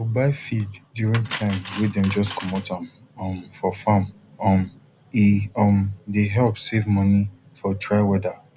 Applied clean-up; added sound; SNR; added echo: none; Cutlery, silverware; 15 dB; none.